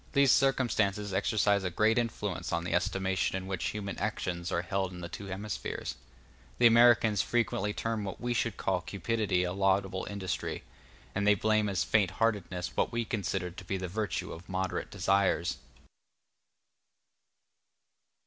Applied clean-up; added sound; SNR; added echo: none; none; none; none.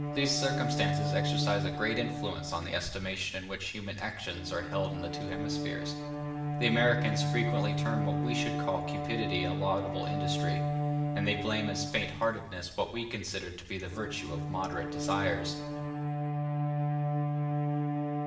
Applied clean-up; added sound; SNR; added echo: none; Bowed string instrument; -1 dB; reverberation time 1.4 s.